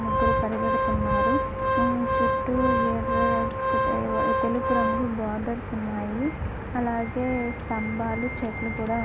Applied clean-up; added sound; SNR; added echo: none; Organ; 0 dB; none.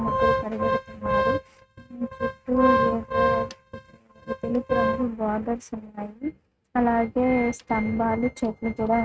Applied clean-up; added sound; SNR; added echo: neural mask model RNNoise.